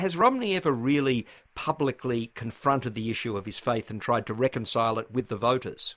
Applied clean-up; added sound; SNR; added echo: none; none; none; none.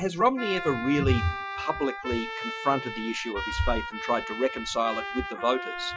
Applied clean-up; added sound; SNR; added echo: classical method Wiener filter.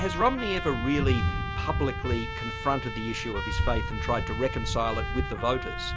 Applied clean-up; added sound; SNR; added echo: none; Thunder + Trumpet; 1 dB; none.